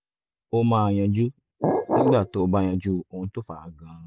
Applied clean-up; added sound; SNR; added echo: none; Glass; -1 dB; none.